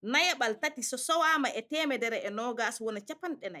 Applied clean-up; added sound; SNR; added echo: neural mask model Resemble Enhance denoiser.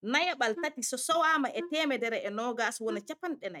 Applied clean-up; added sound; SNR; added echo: neural mask model RNNoise.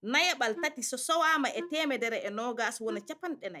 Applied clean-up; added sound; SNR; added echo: none; Wind instrument, woodwind instrument; 14 dB; none.